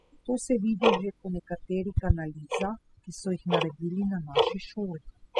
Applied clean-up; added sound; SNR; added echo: classical method spectral subtraction.